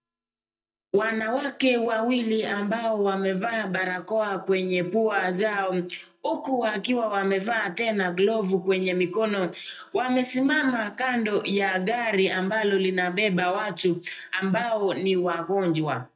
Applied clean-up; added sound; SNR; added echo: neural mask model DeepFilterNet 3.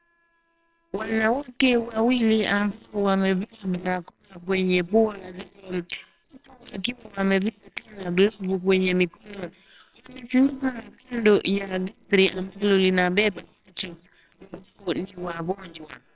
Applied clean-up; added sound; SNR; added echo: neural separator model SepFormer WHAMR!.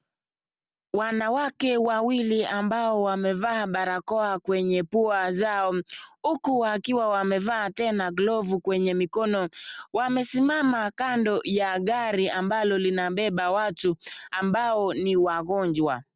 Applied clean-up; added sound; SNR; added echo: none; none; none; none.